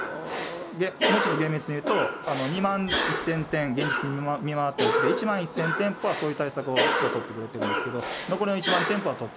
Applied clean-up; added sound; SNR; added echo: none; Cough; 1 dB; none.